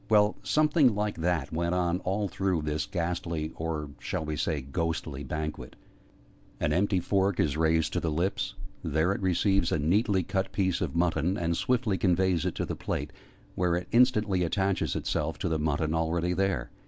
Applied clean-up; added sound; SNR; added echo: none; none; none; none.